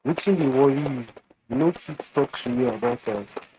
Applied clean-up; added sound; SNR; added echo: neural mask model RNNoise.